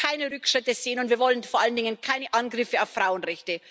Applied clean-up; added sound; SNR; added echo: none; none; none; none.